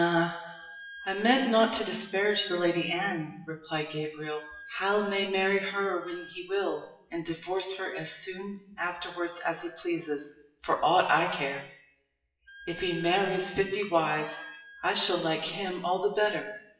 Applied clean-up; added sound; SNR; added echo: classical method WPE with log-MMSE.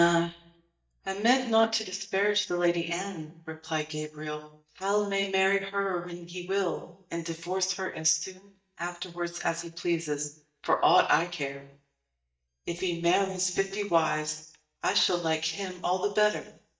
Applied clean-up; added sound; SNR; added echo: neural mask model DeepFilterNet 3.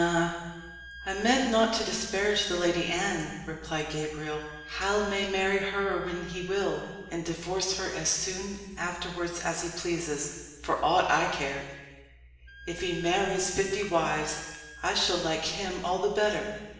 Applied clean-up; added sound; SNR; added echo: none; Wind instrument, woodwind instrument; 17 dB; reverberation time 1.3 s.